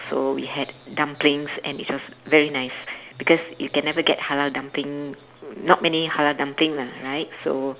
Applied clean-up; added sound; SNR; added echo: none; none; none; none.